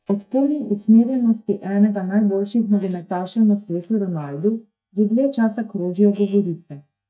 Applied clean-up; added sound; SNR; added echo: neural mask model DeepFilterNet 3.